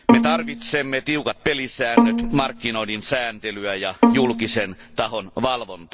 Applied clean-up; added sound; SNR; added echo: none; Bowed string instrument; -1 dB; none.